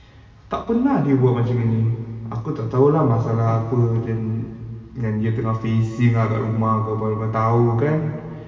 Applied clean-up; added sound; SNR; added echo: none; none; none; reverberation time 2.1 s.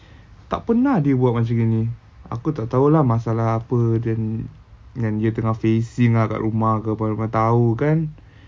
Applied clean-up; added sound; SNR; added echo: none; none; none; none.